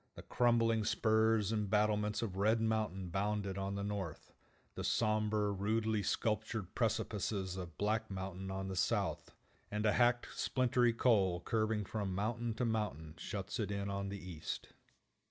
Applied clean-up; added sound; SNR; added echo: none; none; none; none.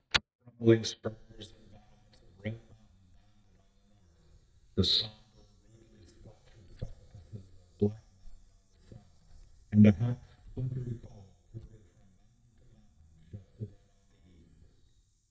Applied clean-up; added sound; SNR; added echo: neural mask model DeepFilterNet 3.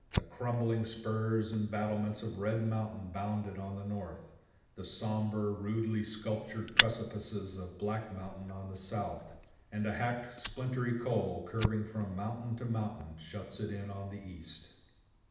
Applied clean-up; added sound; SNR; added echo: none; Fire; 5 dB; reverberation time 0.8 s.